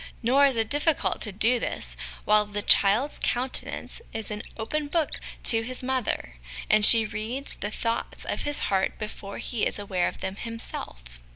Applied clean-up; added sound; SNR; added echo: none; Bird; 4 dB; none.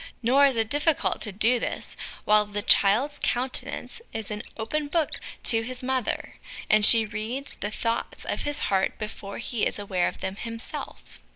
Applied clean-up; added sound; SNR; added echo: neural separator model SepFormer DNS4.